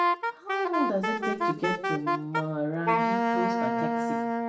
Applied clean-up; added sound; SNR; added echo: none; Wind instrument, woodwind instrument; -5 dB; reverberation time 0.8 s.